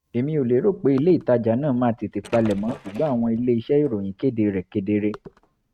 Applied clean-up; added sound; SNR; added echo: neural mask model RNNoise.